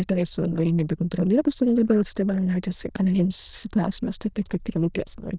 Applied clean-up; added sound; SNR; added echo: neural diffusion model UNIVERSE++.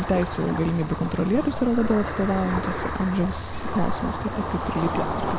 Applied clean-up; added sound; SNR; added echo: none; Ocean; 3 dB; none.